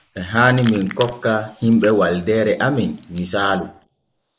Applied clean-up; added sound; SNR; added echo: neural mask model Resemble Enhance denoiser.